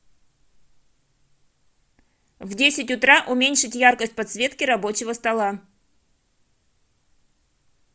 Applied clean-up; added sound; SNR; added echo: none; none; none; none.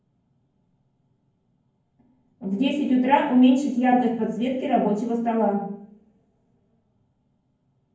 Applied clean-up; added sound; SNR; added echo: none; none; none; reverberation time 0.9 s.